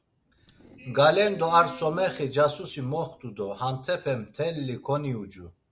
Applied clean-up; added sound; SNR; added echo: none; Screech; 20 dB; none.